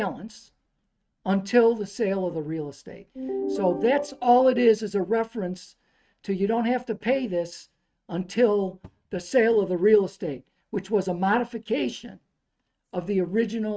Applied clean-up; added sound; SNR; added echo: neural mask model RNNoise.